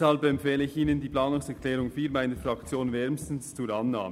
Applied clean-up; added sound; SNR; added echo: none; Run; 18 dB; none.